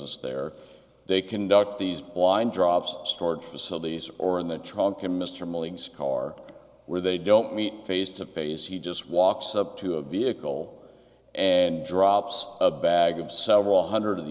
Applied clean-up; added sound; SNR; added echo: none; none; none; none.